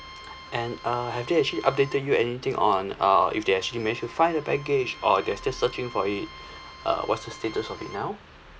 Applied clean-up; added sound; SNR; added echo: none; Bowed string instrument; 19 dB; none.